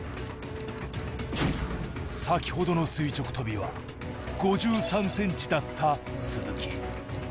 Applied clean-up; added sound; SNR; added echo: none; none; none; none.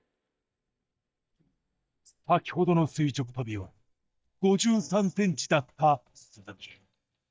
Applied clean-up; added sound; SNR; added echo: neural mask model DeepFilterNet 3.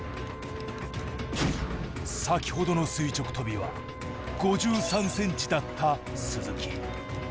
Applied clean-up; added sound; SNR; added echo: none; Wind instrument, woodwind instrument; 17 dB; none.